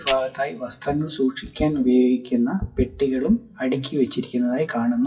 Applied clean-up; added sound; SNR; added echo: classical method WPE with log-MMSE.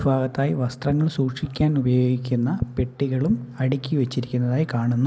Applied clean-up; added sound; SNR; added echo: none; none; none; none.